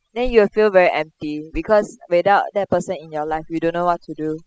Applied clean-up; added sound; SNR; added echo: classical method spectral subtraction.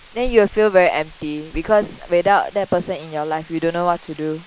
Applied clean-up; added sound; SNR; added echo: neural mask model Resemble Enhance denoiser.